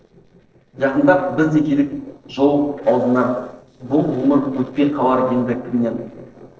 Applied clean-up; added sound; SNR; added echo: neural separator model SepFormer DNS4.